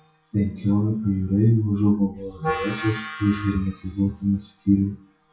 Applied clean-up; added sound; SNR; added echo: classical method WPE with log-MMSE.